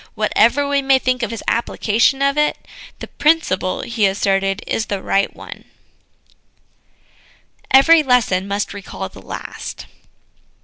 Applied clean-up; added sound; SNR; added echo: none; none; none; none.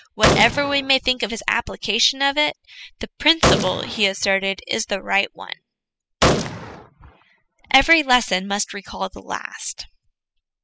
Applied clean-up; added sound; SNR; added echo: classical method spectral subtraction.